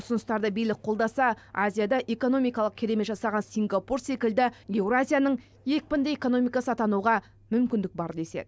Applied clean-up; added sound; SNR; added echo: none; none; none; none.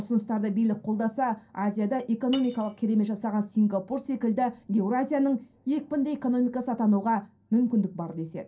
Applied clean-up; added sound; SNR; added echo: none; Cutlery, silverware; 19 dB; reverberation time 0.3 s.